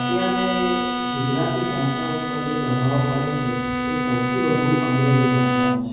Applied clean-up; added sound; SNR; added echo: none; Bowed string instrument; 0 dB; reverberation time 1.3 s.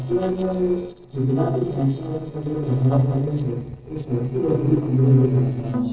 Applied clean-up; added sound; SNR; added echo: neural separator model SepFormer DNS4.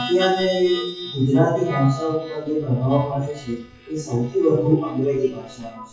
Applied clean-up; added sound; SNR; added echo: classical method WPE with log-MMSE.